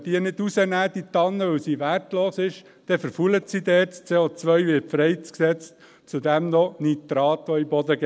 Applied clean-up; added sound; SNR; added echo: none; none; none; none.